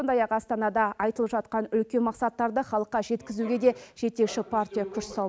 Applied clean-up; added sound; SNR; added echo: none; none; none; none.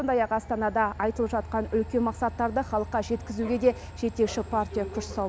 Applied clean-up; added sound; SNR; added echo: none; Train; 13 dB; none.